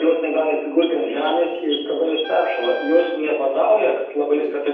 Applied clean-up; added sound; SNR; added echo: none; Wind instrument, woodwind instrument; 16 dB; reverberation time 0.8 s.